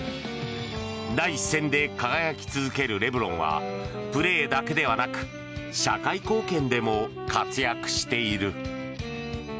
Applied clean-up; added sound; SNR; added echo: none; Wind instrument, woodwind instrument; 9 dB; none.